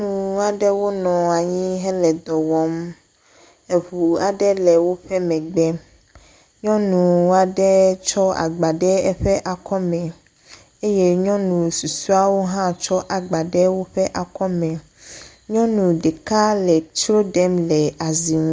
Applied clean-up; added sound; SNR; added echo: none; none; none; none.